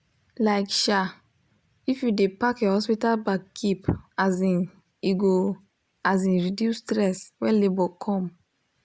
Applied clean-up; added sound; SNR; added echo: none; none; none; none.